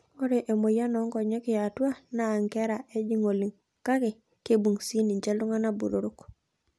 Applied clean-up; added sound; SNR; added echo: none; none; none; none.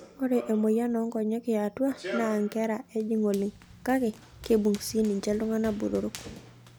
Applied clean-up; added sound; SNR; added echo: none; Run; 16 dB; none.